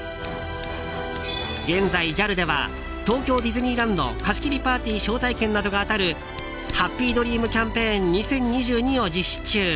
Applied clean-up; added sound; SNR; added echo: none; Scissors; 17 dB; none.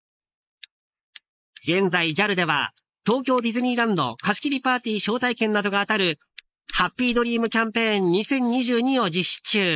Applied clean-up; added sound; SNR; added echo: neural mask model Resemble Enhance denoiser.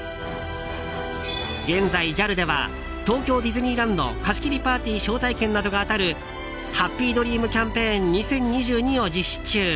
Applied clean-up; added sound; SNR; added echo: none; none; none; none.